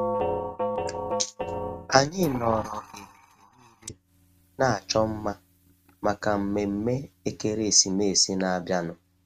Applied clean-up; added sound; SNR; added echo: neural mask model RNNoise.